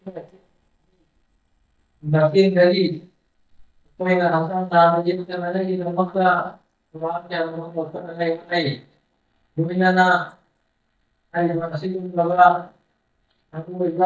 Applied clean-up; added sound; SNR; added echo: neural mask model DeepFilterNet 3.